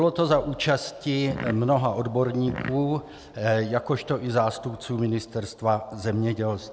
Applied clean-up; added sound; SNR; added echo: none; Fart; 11 dB; none.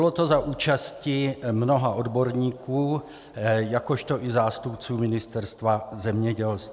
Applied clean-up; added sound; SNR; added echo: none; none; none; none.